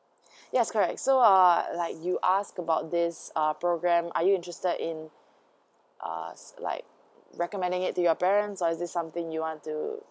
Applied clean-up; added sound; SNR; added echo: none; none; none; none.